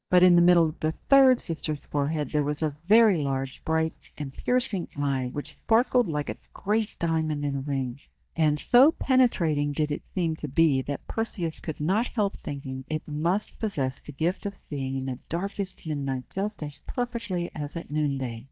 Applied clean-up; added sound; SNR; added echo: neural mask model DeepFilterNet 3.